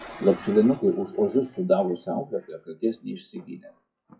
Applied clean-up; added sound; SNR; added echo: classical method WPE with log-MMSE.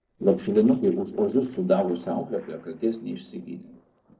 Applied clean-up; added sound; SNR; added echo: neural separator model SepFormer DNS4.